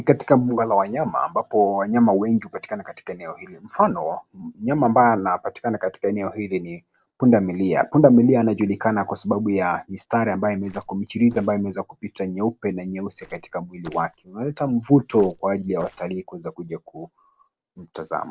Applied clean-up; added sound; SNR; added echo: neural separator model SepFormer DNS4.